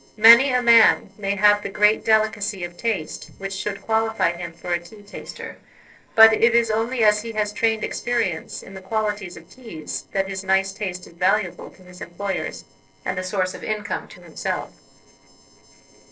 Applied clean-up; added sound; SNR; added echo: neural separator model SepFormer DNS4.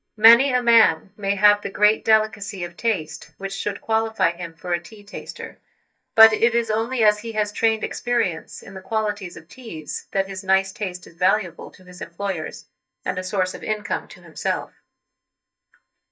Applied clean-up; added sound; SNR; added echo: neural mask model DeepFilterNet 3.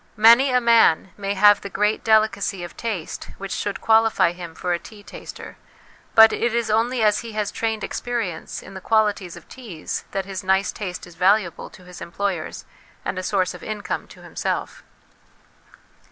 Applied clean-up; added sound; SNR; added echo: none; none; none; none.